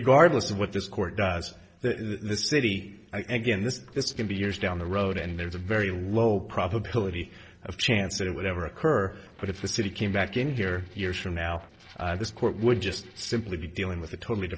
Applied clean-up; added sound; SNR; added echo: neural separator model SepFormer DNS4.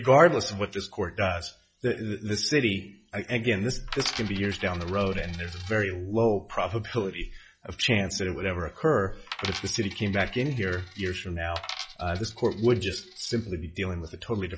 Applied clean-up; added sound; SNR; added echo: classical method log-MMSE.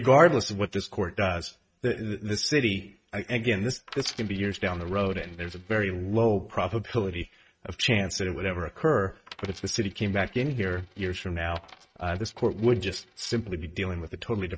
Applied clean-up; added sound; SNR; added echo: neural mask model RNNoise.